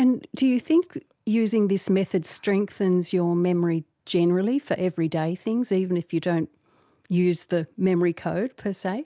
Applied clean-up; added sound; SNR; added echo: none; none; none; none.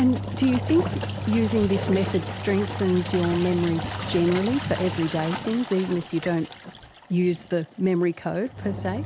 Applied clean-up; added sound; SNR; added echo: none; Engine; 7 dB; none.